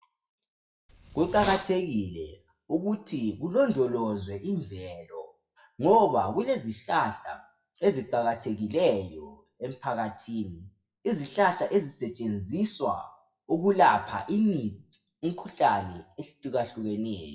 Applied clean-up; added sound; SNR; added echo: classical method WPE with log-MMSE.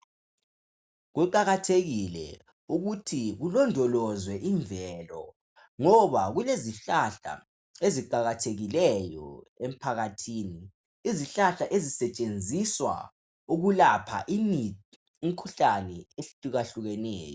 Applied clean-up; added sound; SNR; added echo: none; none; none; none.